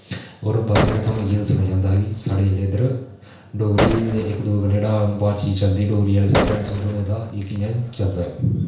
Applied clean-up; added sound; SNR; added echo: none; Gunshot, gunfire; 7 dB; reverberation time 0.5 s.